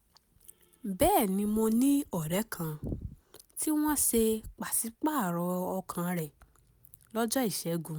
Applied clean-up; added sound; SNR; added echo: none; none; none; none.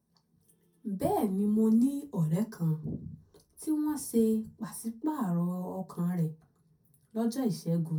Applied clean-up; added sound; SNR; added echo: none; none; none; reverberation time 0.2 s.